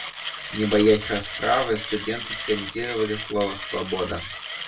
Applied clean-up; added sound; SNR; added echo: none; Mechanisms; 8 dB; reverberation time 0.1 s.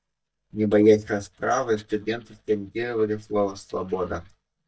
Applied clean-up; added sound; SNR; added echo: neural mask model DeepFilterNet 3.